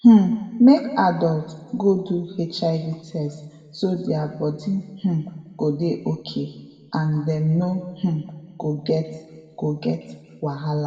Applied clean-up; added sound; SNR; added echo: none; none; none; reverberation time 1.4 s.